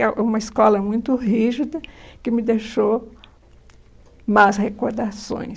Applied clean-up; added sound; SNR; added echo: none; none; none; none.